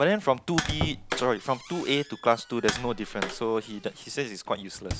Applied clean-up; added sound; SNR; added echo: none; Tap + Squeak; 8 dB; none.